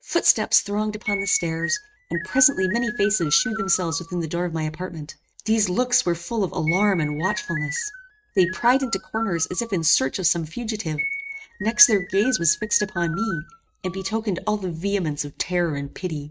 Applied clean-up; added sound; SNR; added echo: neural mask model RNNoise.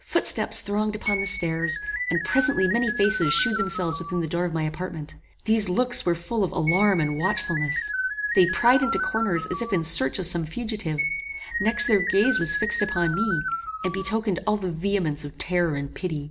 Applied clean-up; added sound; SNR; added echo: none; Keyboard (musical); 5 dB; none.